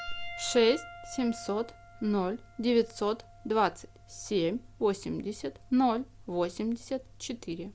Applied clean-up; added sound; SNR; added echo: none; Piano; 19 dB; none.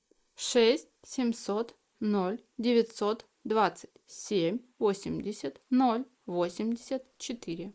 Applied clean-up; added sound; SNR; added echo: neural mask model Resemble Enhance denoiser.